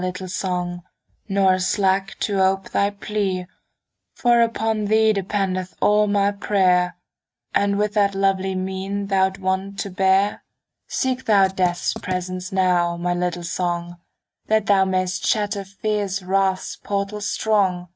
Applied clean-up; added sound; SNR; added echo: neural mask model RNNoise.